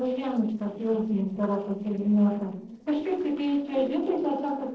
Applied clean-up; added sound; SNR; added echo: neural separator model SepFormer DNS4.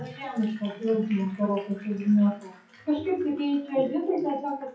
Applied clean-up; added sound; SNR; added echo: classical method WPE with log-MMSE.